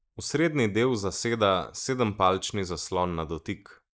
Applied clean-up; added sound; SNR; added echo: neural mask model Resemble Enhance denoiser.